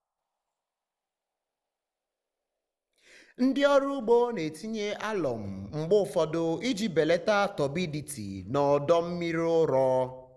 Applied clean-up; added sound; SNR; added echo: neural mask model Resemble Enhance denoiser.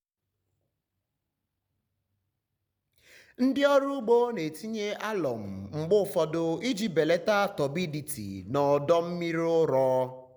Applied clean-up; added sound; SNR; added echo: none; none; none; none.